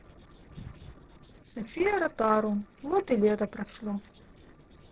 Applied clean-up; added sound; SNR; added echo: neural separator model SepFormer DNS4.